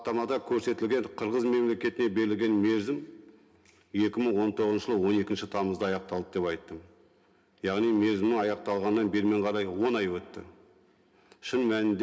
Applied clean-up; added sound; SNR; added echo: none; none; none; reverberation time 0.3 s.